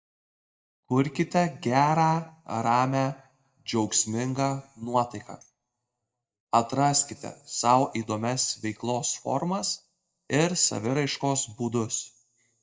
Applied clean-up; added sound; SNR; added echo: neural mask model DeepFilterNet 3.